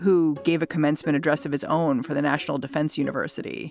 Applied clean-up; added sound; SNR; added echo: none; none; none; none.